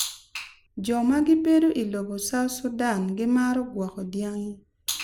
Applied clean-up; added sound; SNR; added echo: none; none; none; none.